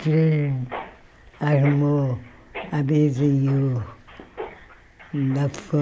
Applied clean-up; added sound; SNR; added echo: none; Mechanisms; 18 dB; none.